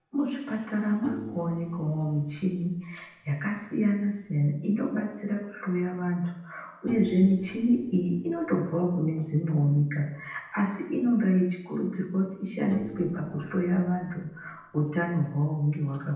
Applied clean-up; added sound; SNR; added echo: neural separator model SepFormer DNS4.